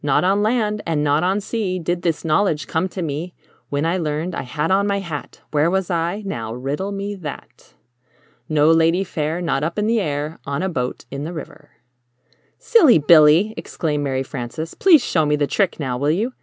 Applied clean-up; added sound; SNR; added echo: none; none; none; none.